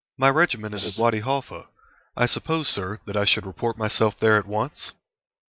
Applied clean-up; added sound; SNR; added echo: neural mask model Resemble Enhance denoiser.